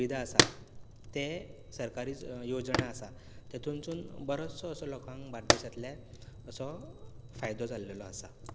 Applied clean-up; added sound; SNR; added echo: none; Fire; -3 dB; none.